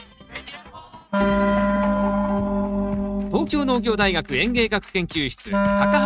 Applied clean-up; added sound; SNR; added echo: neural mask model RNNoise.